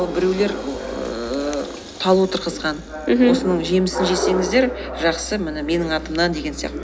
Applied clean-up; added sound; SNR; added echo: none; none; none; none.